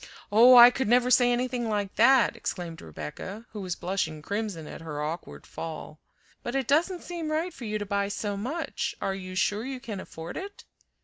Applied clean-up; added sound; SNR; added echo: none; none; none; none.